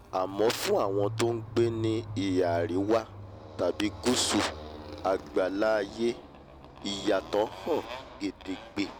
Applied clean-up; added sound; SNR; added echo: none; Motorcycle; 12 dB; none.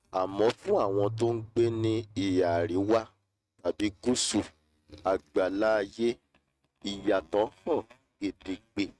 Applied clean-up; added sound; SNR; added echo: neural mask model RNNoise.